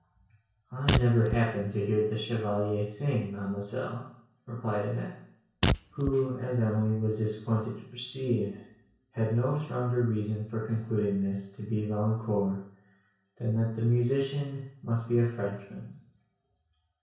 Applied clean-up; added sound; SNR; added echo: none; Fart; 2 dB; reverberation time 0.6 s.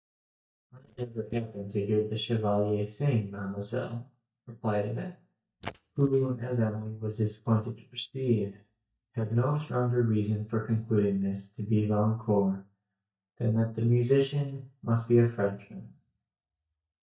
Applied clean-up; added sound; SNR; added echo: neural mask model DeepFilterNet 3.